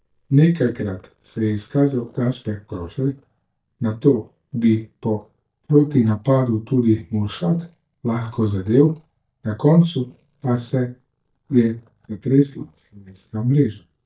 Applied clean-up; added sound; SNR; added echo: neural mask model DeepFilterNet 3.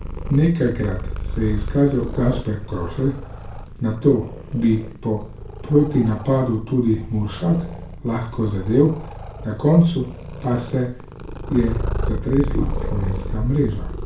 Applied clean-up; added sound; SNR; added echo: none; Purr; 7 dB; reverberation time 0.3 s.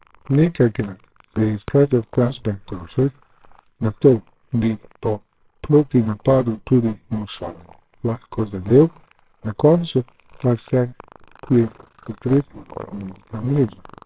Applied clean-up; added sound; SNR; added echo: neural separator model SepFormer WHAMR!.